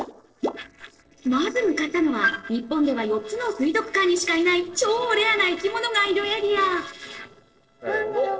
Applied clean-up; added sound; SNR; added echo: neural separator model SepFormer DNS4.